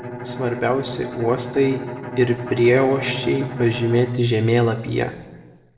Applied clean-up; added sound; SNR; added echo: none; Bowed string instrument; 10 dB; reverberation time 1.0 s.